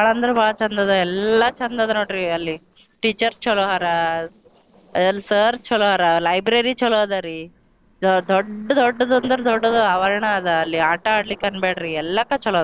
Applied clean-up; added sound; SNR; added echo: neural separator model SepFormer DNS4.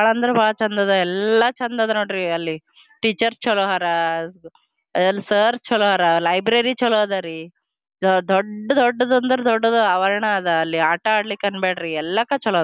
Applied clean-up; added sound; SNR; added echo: none; none; none; none.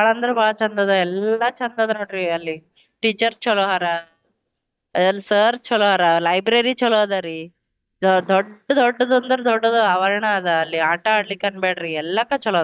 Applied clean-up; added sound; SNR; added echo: neural mask model DeepFilterNet 3.